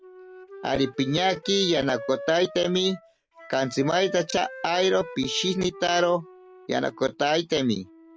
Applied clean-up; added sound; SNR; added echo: none; Wind instrument, woodwind instrument; 16 dB; none.